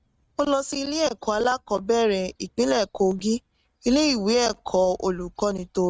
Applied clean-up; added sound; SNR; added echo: neural mask model RNNoise.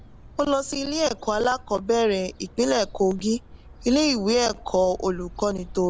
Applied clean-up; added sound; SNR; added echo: none; Gull, seagull / Fowl; 18 dB; none.